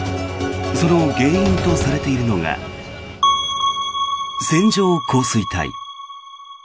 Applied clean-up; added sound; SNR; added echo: none; none; none; none.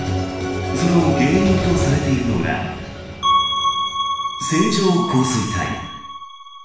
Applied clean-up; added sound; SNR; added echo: none; none; none; reverberation time 0.9 s.